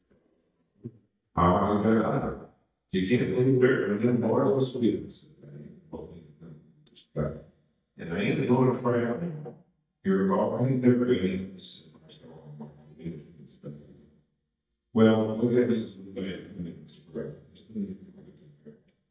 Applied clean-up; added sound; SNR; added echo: neural mask model DeepFilterNet 3.